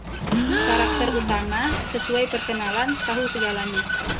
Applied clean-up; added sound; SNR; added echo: none; Vehicle + Gasp; -1 dB; none.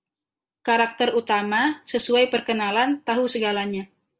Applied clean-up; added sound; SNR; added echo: none; none; none; none.